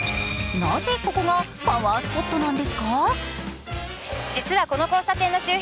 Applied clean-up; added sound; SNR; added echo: none; none; none; none.